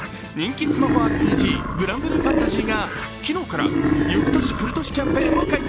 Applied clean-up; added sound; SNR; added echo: none; Wild animals; -4 dB; none.